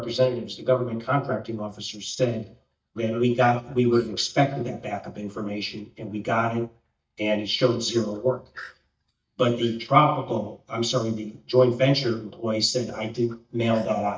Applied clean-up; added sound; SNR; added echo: neural mask model DeepFilterNet 3.